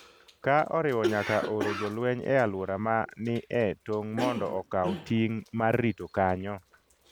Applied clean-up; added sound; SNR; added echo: none; Cough; 10 dB; none.